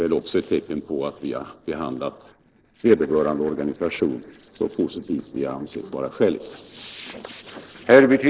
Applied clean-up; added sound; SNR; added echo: neural separator model SepFormer DNS4.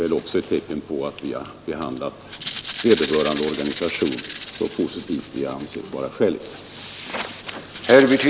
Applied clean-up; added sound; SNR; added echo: none; Rattle (instrument); 14 dB; none.